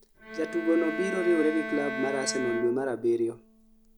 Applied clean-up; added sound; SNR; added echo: none; Bowed string instrument; 8 dB; none.